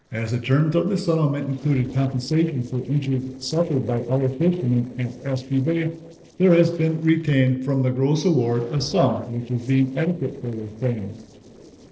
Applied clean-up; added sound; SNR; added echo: neural separator model SepFormer DNS4.